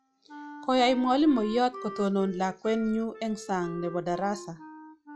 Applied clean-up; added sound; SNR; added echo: classical method log-MMSE.